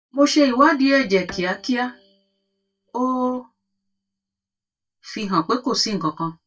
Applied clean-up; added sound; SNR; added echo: neural mask model DeepFilterNet 3.